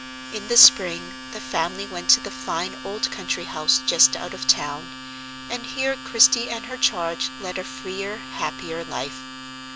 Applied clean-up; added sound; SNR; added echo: none; Domestic sounds, home sounds; 12 dB; none.